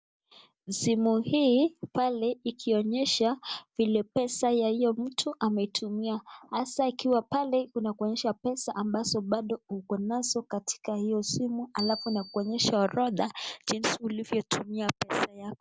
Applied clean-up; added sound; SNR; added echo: none; Bicycle bell; 16 dB; none.